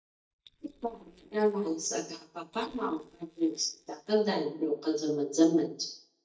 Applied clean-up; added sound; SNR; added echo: neural mask model DeepFilterNet 3.